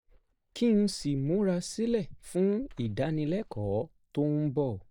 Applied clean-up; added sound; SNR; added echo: neural mask model DeepFilterNet 3.